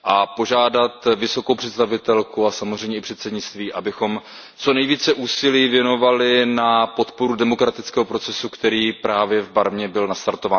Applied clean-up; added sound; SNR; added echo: none; none; none; none.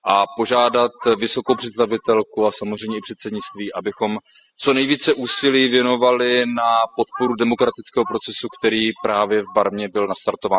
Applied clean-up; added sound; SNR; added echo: classical method spectral subtraction.